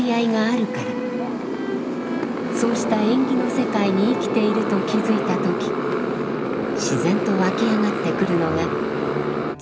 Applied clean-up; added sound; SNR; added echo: none; Motorcycle; 0 dB; none.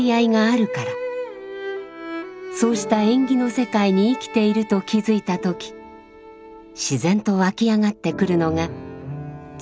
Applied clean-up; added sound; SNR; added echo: none; none; none; none.